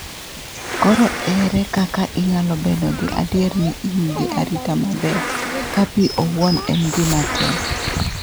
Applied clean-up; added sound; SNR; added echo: none; Bird vocalization, bird call, bird song + Insect; 6 dB; none.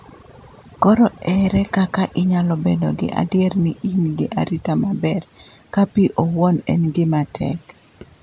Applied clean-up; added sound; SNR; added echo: none; none; none; none.